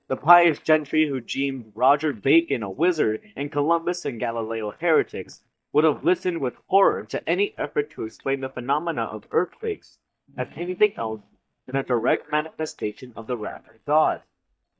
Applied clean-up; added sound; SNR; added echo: neural mask model DeepFilterNet 3.